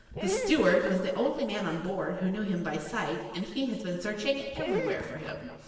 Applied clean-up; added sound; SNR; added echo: none; Dog; 9 dB; reverberation time 1.4 s.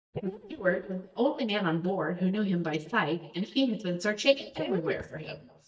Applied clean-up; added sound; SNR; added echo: neural mask model DeepFilterNet 3.